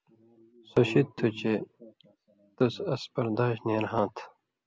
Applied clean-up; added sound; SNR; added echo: none; none; none; none.